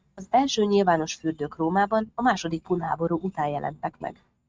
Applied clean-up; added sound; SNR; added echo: neural mask model RNNoise.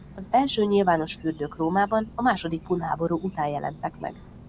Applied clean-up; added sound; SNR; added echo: none; Insect; 19 dB; none.